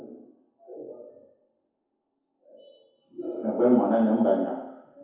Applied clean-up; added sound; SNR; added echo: none; none; none; reverberation time 1.0 s.